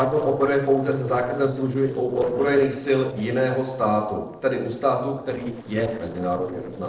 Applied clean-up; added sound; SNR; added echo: neural separator model SepFormer DNS4.